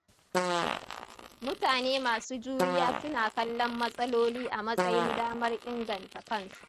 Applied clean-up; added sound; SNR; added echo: neural mask model RNNoise.